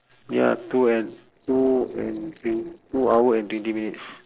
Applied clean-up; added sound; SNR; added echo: neural separator model SepFormer DNS4.